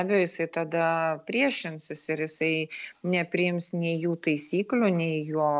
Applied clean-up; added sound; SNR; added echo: none; none; none; none.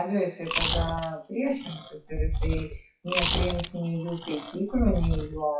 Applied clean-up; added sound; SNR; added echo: classical method WPE with log-MMSE.